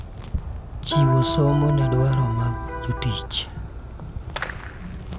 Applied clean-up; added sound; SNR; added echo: none; Fireworks + Electric guitar; 4 dB; none.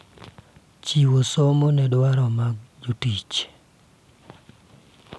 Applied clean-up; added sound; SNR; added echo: none; none; none; none.